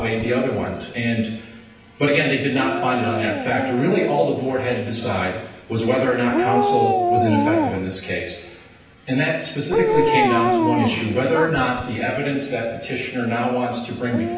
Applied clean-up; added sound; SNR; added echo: none; Dog; 3 dB; reverberation time 0.9 s.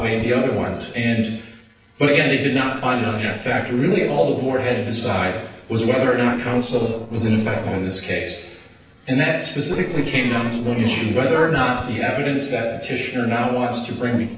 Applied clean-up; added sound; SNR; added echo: neural separator model SepFormer DNS4.